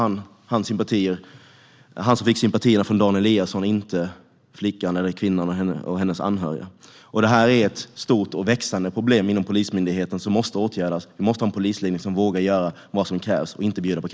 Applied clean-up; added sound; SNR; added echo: none; none; none; none.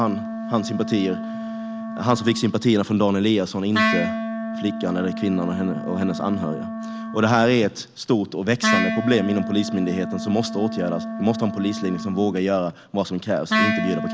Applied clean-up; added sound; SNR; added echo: none; Wind instrument, woodwind instrument; 5 dB; none.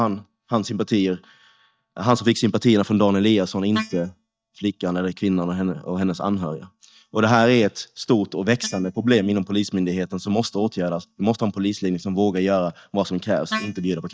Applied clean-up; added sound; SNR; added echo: neural mask model DeepFilterNet 3.